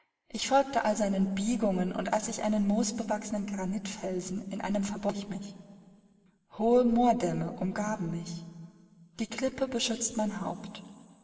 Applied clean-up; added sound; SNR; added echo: none; none; none; reverberation time 2.4 s.